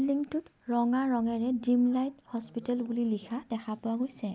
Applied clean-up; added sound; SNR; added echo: none; none; none; none.